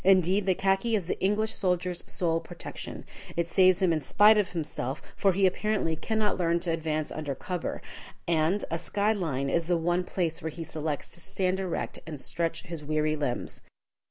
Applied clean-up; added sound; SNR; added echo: none; none; none; none.